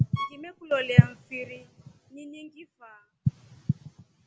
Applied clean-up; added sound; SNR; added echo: none; Bowed string instrument; 14 dB; none.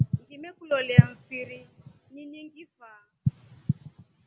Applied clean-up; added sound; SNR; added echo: none; none; none; none.